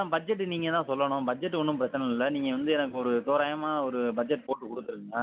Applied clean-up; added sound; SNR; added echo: none; none; none; none.